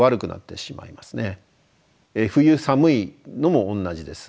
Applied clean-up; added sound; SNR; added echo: none; none; none; none.